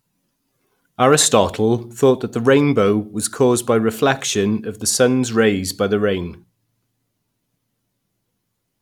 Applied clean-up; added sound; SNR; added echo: none; none; none; none.